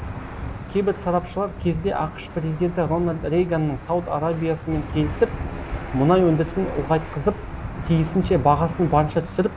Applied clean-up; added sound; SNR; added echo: none; Engine / Aircraft; 10 dB; none.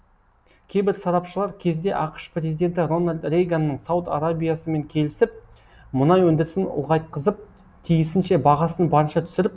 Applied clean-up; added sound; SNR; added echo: none; none; none; none.